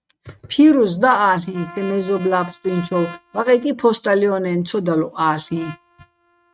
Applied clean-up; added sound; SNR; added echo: neural mask model RNNoise.